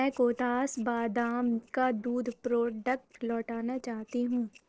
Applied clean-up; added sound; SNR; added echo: neural separator model SepFormer DNS4.